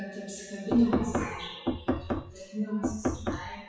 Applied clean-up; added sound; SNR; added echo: classical method WPE with log-MMSE.